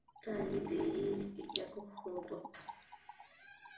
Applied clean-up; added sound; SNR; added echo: none; Trickle, dribble / Splash, splatter; 2 dB; reverberation time 0.4 s.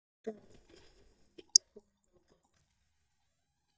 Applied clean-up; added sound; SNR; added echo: neural mask model DeepFilterNet 3.